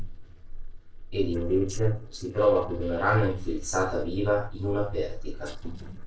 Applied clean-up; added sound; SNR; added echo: neural separator model SepFormer DNS4.